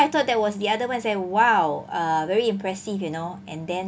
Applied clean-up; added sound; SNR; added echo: none; none; none; none.